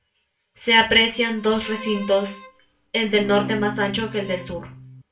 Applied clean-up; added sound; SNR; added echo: none; Bowed string instrument; 13 dB; reverberation time 0.3 s.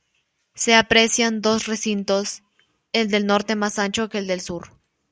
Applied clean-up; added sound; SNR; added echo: none; none; none; none.